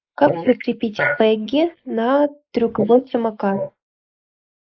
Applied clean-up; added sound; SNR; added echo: neural mask model Resemble Enhance denoiser.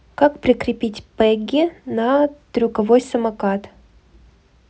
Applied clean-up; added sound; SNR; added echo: none; none; none; none.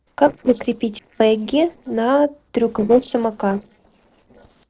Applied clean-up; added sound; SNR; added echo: neural separator model SepFormer DNS4.